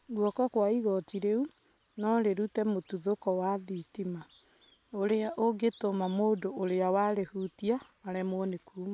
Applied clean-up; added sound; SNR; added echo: none; none; none; none.